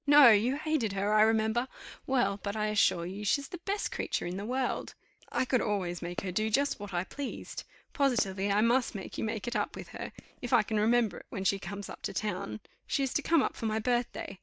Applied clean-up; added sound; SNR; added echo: neural mask model DeepFilterNet 3.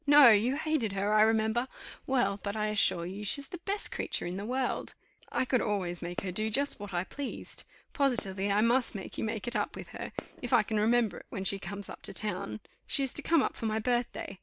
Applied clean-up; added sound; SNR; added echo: none; Fireworks; 16 dB; none.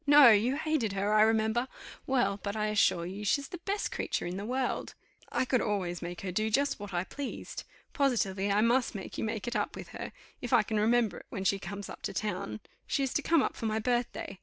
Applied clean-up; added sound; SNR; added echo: none; none; none; none.